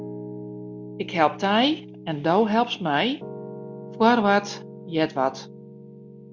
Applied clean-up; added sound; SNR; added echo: none; Piano; 14 dB; none.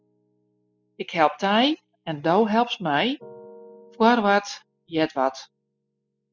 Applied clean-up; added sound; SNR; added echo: classical method spectral subtraction.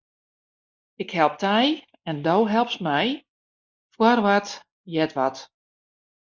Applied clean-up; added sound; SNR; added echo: neural mask model Resemble Enhance denoiser.